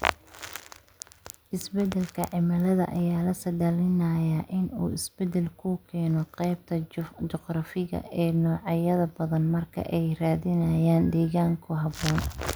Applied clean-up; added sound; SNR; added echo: none; none; none; none.